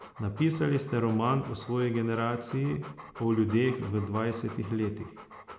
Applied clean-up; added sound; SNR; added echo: none; Dog; 19 dB; none.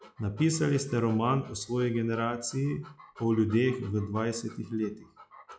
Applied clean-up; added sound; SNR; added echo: classical method log-MMSE.